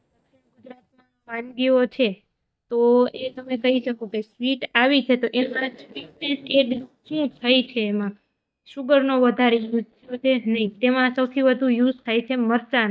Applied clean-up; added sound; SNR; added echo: neural mask model DeepFilterNet 3.